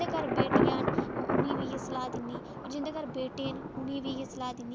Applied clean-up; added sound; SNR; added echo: none; Thunder; -4 dB; none.